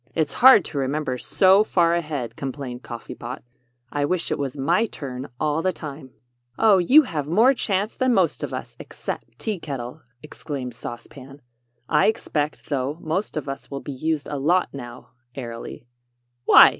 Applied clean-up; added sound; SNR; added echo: none; none; none; none.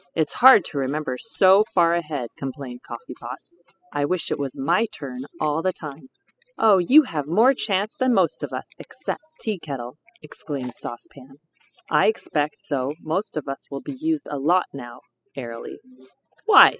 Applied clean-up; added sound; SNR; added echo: classical method spectral subtraction.